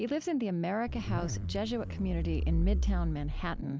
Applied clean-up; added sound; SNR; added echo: none; Zipper (clothing); -2 dB; none.